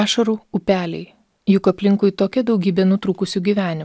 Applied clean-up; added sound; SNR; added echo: none; none; none; none.